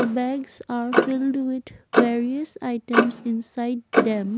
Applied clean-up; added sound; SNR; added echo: none; Clock; 0 dB; none.